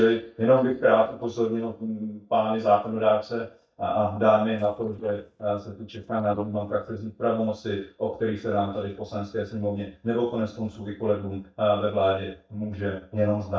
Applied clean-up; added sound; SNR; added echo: neural mask model DeepFilterNet 3.